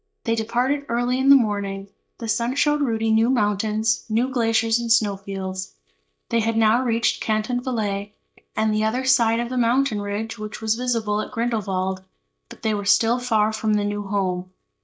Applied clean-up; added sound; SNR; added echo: neural mask model DeepFilterNet 3.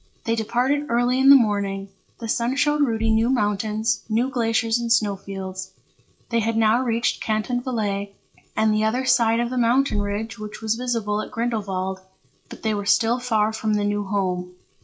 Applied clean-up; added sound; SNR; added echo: classical method WPE with log-MMSE.